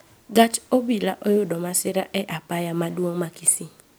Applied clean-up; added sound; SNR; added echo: none; none; none; none.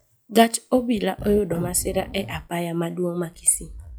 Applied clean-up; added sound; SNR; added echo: classical method log-MMSE.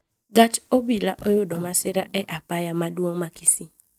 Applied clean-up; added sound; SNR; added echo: neural mask model DeepFilterNet 3.